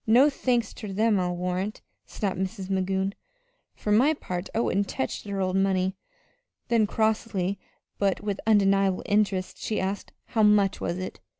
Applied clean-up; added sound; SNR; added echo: none; none; none; none.